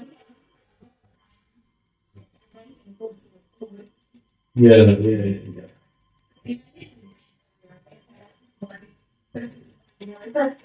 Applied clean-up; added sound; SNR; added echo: neural mask model DeepFilterNet 3.